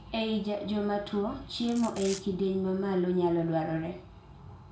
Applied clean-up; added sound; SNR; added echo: none; Domestic sounds, home sounds; 15 dB; reverberation time 0.4 s.